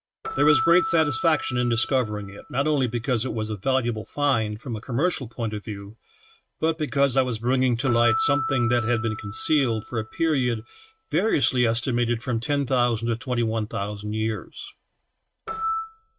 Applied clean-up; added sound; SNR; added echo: neural mask model RNNoise.